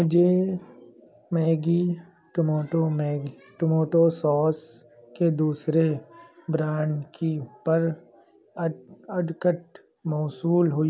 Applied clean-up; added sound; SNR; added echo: none; none; none; none.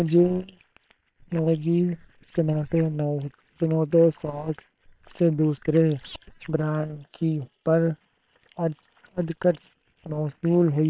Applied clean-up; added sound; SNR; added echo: neural separator model SepFormer WHAM!.